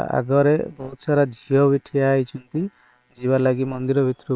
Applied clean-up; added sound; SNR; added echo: neural separator model SepFormer WHAM!.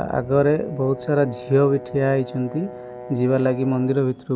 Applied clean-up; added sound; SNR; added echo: none; Brass instrument; 15 dB; none.